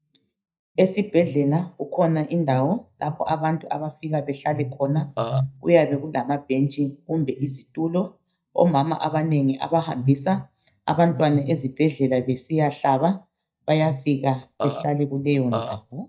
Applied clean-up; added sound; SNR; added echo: neural mask model DeepFilterNet 3.